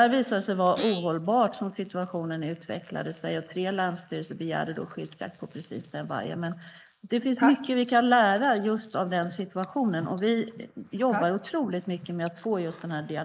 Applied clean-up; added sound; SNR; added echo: neural mask model Resemble Enhance denoiser.